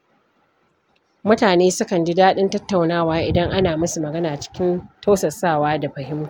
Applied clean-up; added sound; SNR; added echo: none; none; none; none.